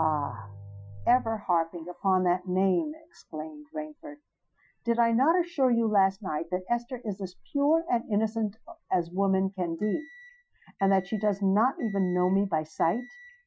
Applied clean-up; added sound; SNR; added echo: classical method Wiener filter.